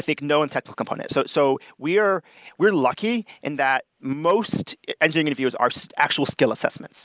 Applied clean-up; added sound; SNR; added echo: none; none; none; none.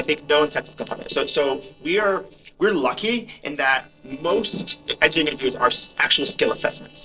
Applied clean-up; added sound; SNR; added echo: neural separator model SepFormer DNS4.